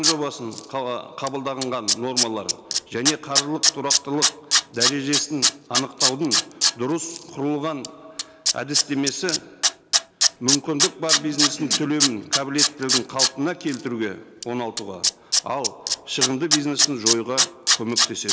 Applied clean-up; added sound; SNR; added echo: none; Tools; -3 dB; none.